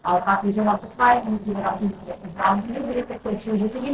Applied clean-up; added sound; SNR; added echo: neural separator model SepFormer DNS4.